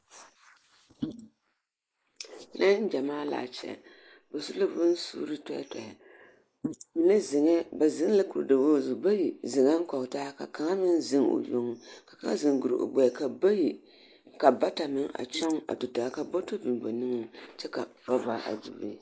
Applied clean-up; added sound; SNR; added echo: neural mask model Resemble Enhance denoiser.